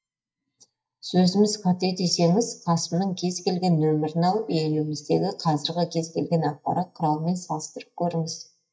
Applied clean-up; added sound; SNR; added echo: neural mask model DeepFilterNet 3.